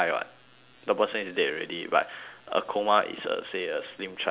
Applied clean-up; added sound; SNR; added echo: none; none; none; none.